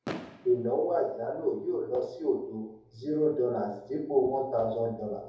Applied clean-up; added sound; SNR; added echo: none; Fireworks; 19 dB; reverberation time 2.6 s.